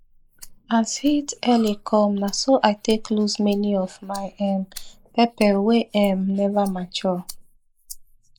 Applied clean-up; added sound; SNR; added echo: neural mask model Resemble Enhance denoiser.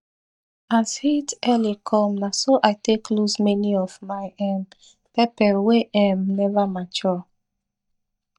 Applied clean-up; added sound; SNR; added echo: neural mask model DeepFilterNet 3.